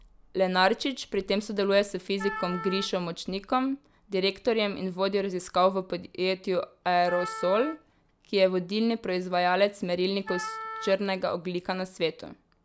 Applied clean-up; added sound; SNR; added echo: none; Wind instrument, woodwind instrument; 11 dB; none.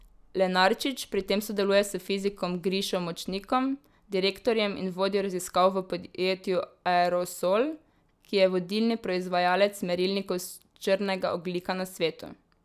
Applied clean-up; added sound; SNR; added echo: none; none; none; none.